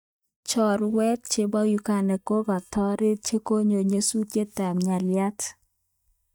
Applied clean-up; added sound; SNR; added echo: neural mask model DeepFilterNet 3.